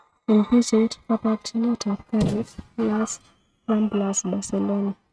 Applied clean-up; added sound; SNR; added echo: neural mask model RNNoise.